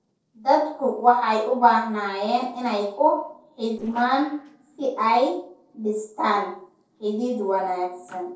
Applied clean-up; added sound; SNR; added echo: neural separator model SepFormer DNS4.